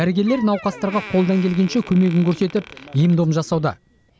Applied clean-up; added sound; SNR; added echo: none; Door; 20 dB; none.